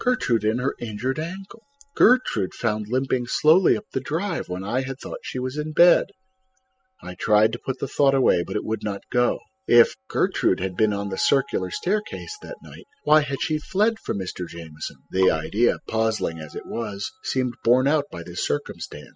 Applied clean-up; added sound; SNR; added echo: classical method spectral subtraction.